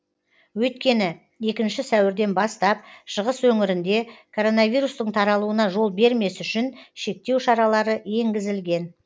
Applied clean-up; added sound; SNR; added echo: none; none; none; none.